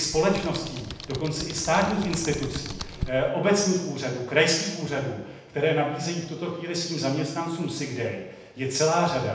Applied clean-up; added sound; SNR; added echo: none; Computer keyboard; 11 dB; reverberation time 0.9 s.